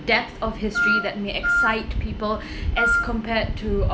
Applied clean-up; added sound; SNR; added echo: none; Wind instrument, woodwind instrument; -1 dB; none.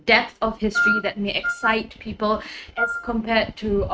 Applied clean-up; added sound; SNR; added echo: neural mask model RNNoise.